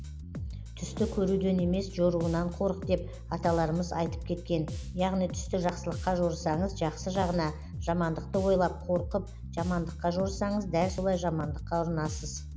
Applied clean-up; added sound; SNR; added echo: none; Bass guitar; 8 dB; none.